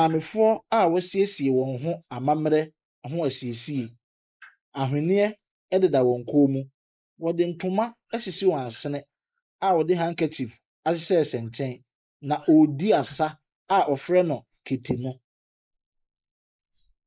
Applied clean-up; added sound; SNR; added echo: neural mask model Resemble Enhance denoiser.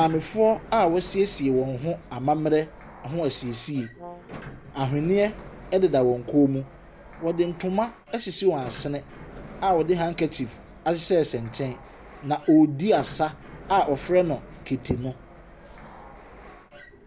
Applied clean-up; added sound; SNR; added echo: none; Sliding door + Brass instrument; 18 dB; none.